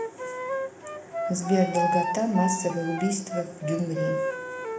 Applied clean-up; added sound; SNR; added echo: none; Wind instrument, woodwind instrument; 2 dB; reverberation time 0.7 s.